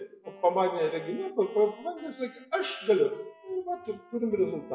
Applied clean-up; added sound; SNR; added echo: classical method WPE with log-MMSE.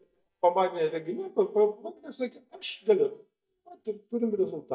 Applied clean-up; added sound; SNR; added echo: neural mask model DeepFilterNet 3.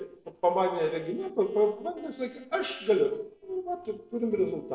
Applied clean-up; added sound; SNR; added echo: neural separator model SepFormer DNS4.